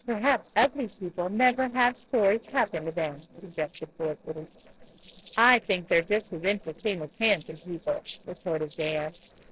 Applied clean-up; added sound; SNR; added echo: neural separator model SepFormer DNS4.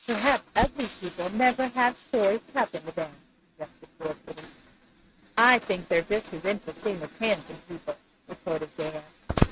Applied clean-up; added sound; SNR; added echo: neural mask model RNNoise.